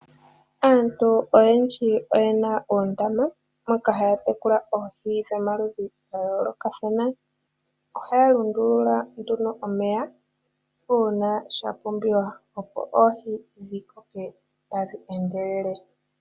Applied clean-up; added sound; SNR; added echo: none; none; none; none.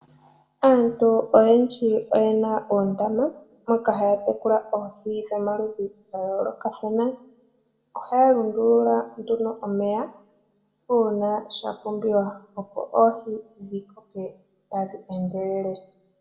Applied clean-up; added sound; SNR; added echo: none; none; none; reverberation time 0.5 s.